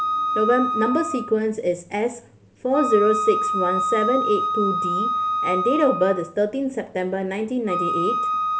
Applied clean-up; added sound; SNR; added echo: none; Wind instrument, woodwind instrument; 2 dB; none.